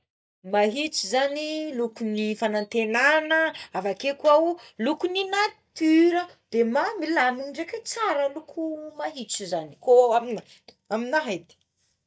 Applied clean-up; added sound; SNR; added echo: neural mask model DeepFilterNet 3.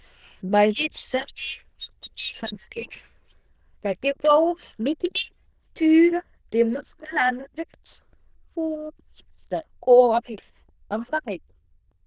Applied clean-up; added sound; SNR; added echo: neural diffusion model UNIVERSE++.